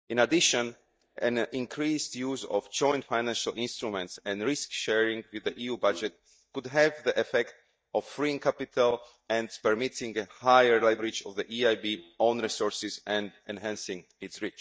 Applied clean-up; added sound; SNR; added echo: neural mask model DeepFilterNet 3.